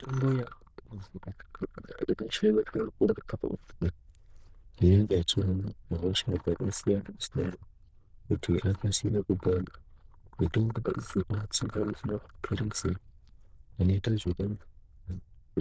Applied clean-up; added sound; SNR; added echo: neural diffusion model UNIVERSE++.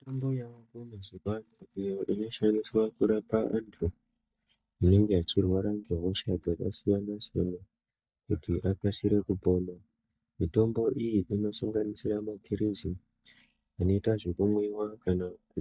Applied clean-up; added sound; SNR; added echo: neural mask model DeepFilterNet 3.